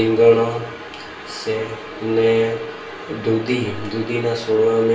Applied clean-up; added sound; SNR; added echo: none; none; none; reverberation time 0.4 s.